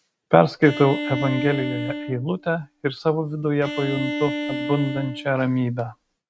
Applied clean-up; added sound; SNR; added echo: neural mask model RNNoise.